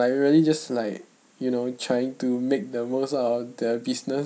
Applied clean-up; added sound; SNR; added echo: none; none; none; none.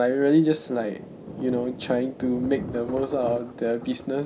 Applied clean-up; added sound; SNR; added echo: none; Thunder; 13 dB; none.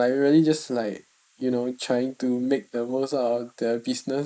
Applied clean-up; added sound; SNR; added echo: neural mask model Resemble Enhance denoiser.